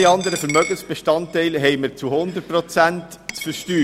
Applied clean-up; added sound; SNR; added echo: none; Coin (dropping); 14 dB; none.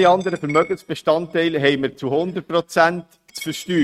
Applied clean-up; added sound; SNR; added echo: neural mask model RNNoise.